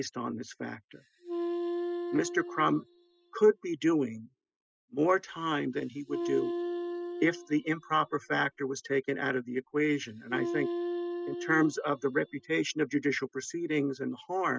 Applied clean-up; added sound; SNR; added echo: classical method spectral subtraction.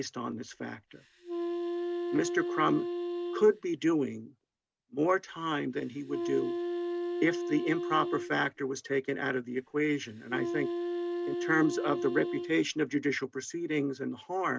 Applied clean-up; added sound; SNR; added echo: none; Wind instrument, woodwind instrument; 4 dB; none.